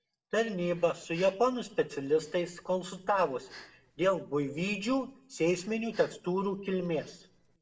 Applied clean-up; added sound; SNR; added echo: neural separator model SepFormer DNS4.